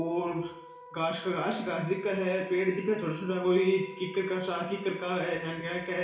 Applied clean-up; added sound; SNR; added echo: none; Wind instrument, woodwind instrument; 19 dB; reverberation time 0.7 s.